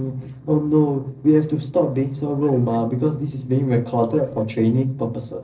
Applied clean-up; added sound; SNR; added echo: neural separator model SepFormer DNS4.